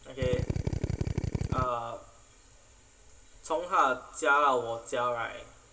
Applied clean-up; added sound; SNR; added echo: none; Drill; -1 dB; reverberation time 1.3 s.